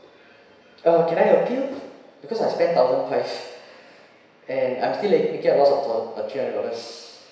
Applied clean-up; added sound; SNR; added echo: none; none; none; reverberation time 1.0 s.